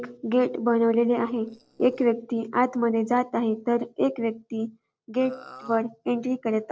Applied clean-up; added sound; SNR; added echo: neural separator model SepFormer DNS4.